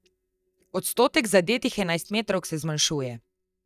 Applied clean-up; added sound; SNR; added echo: neural mask model DeepFilterNet 3.